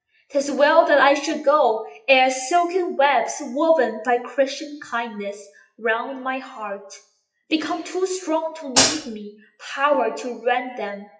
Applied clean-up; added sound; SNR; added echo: classical method WPE with log-MMSE.